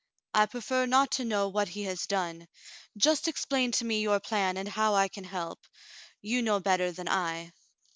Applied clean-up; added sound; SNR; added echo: none; none; none; none.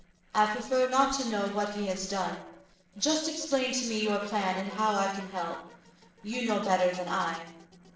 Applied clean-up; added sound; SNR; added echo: neural separator model SepFormer DNS4.